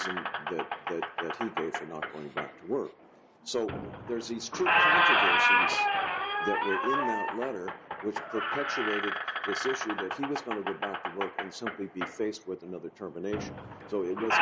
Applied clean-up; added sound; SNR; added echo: none; Squeak; -5 dB; none.